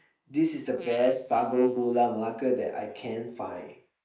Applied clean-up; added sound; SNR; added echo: neural mask model Resemble Enhance denoiser.